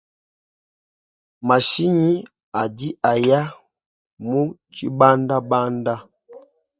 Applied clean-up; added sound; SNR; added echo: neural mask model DeepFilterNet 3.